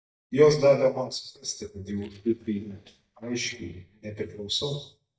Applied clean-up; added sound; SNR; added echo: neural mask model DeepFilterNet 3.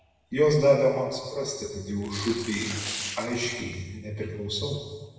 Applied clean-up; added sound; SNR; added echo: none; Tearing; 14 dB; reverberation time 1.2 s.